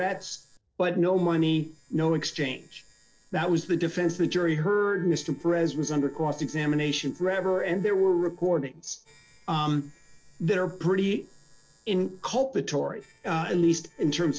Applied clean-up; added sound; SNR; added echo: neural separator model SepFormer DNS4.